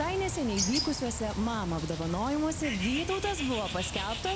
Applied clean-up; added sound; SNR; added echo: none; Bird; 5 dB; none.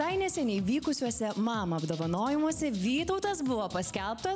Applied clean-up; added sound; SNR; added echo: none; none; none; none.